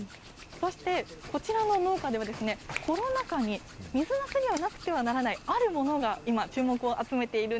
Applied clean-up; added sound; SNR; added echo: none; Hands; 17 dB; none.